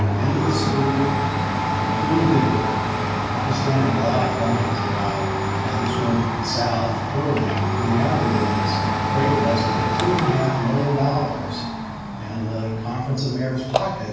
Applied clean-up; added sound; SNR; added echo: none; Domestic sounds, home sounds; 0 dB; reverberation time 1.2 s.